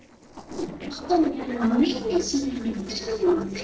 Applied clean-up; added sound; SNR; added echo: neural separator model SepFormer DNS4.